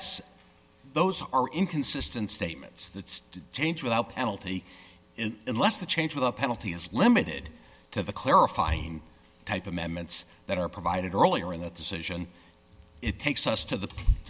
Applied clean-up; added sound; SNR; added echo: none; none; none; none.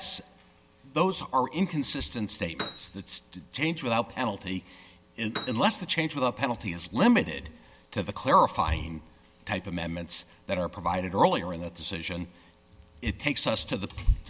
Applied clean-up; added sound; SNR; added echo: none; Piano; 12 dB; none.